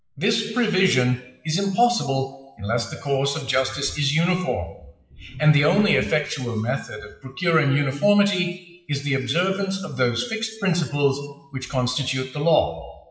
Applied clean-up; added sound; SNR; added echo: classical method WPE with log-MMSE.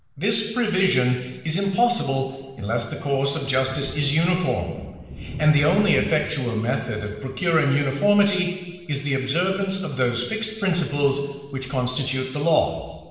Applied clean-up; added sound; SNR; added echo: none; Thunder; 20 dB; reverberation time 1.2 s.